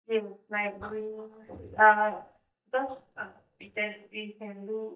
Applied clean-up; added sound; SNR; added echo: neural mask model DeepFilterNet 3.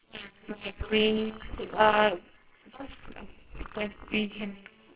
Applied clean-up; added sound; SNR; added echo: neural separator model SepFormer WHAMR!.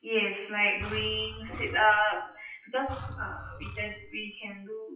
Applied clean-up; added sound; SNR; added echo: classical method WPE with log-MMSE.